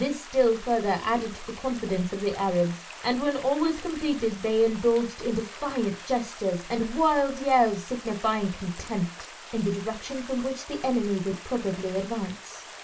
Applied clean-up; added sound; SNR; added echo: none; Stream; 16 dB; reverberation time 0.2 s.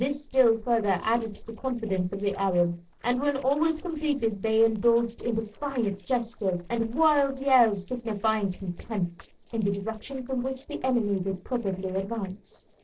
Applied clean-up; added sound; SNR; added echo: neural separator model SepFormer DNS4.